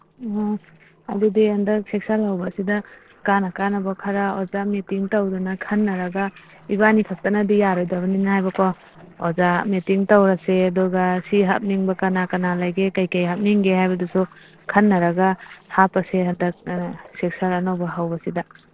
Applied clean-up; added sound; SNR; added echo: neural separator model SepFormer DNS4.